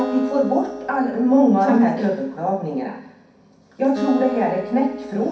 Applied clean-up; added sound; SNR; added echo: none; Acoustic guitar; 13 dB; reverberation time 0.6 s.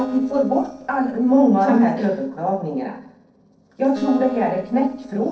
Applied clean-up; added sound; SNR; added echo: neural separator model SepFormer DNS4.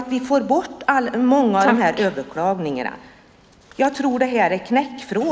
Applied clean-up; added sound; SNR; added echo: none; none; none; none.